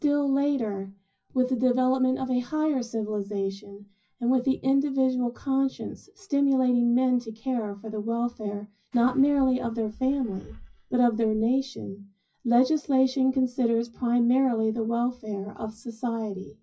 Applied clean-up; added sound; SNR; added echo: classical method WPE with log-MMSE.